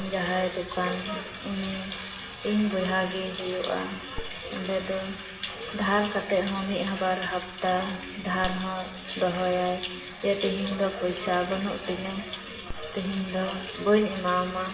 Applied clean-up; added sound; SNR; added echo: none; Telephone; 19 dB; reverberation time 2.6 s.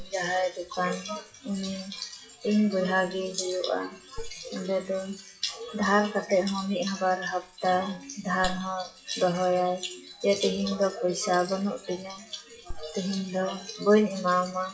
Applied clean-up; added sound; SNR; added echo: classical method WPE with log-MMSE.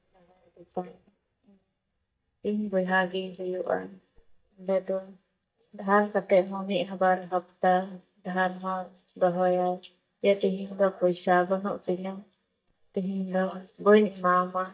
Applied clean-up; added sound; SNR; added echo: neural mask model DeepFilterNet 3.